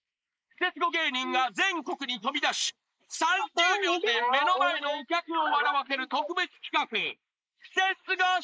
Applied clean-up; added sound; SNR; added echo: neural mask model Resemble Enhance denoiser.